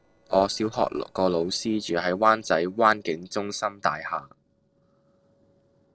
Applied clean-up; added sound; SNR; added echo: neural separator model SepFormer DNS4.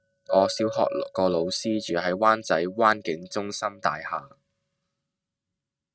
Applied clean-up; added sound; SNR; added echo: neural mask model RNNoise.